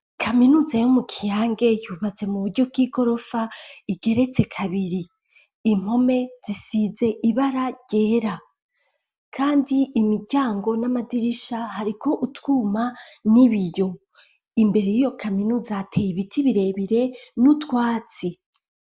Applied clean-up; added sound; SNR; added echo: none; none; none; none.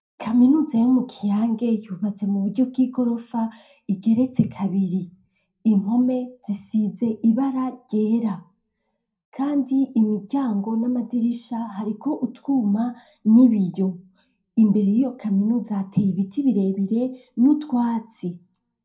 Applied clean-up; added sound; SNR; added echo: none; none; none; reverberation time 0.2 s.